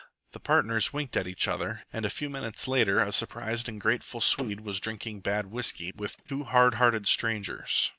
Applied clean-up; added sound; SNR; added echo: neural mask model DeepFilterNet 3.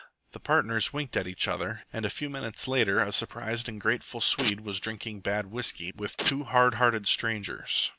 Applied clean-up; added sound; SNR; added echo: none; Domestic sounds, home sounds; 5 dB; none.